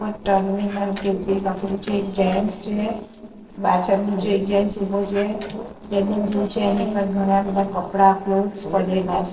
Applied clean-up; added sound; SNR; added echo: neural separator model SepFormer DNS4.